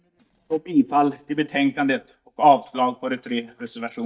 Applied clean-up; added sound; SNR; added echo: neural mask model DeepFilterNet 3.